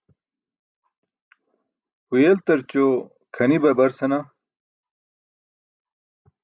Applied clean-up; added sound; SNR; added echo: none; none; none; none.